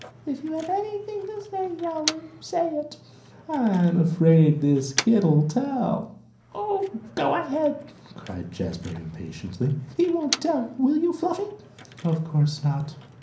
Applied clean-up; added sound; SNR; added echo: none; Motor vehicle (road); 14 dB; reverberation time 0.6 s.